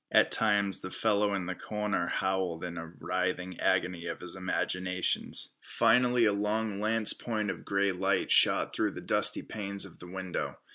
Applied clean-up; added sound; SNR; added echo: none; none; none; none.